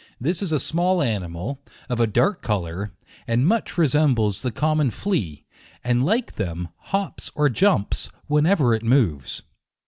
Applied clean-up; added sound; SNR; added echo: none; none; none; none.